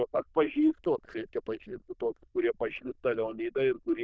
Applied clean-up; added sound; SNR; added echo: neural diffusion model UNIVERSE++.